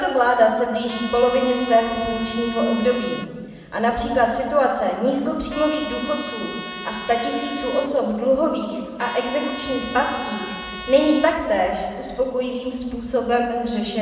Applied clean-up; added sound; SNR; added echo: none; Trumpet; 11 dB; reverberation time 1.5 s.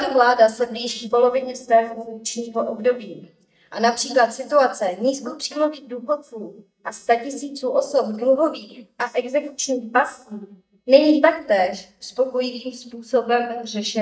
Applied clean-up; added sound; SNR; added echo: neural mask model DeepFilterNet 3.